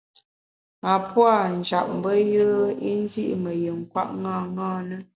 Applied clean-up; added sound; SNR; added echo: none; none; none; none.